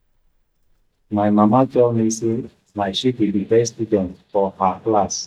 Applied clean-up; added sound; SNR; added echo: neural mask model DeepFilterNet 3.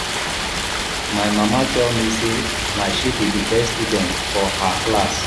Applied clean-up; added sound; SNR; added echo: none; Stream; 1 dB; none.